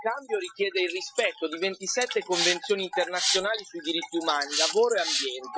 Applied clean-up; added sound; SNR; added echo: classical method Wiener filter.